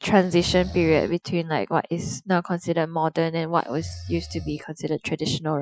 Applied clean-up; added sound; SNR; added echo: classical method Wiener filter.